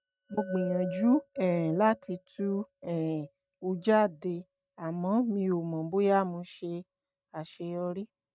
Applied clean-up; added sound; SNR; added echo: neural mask model RNNoise.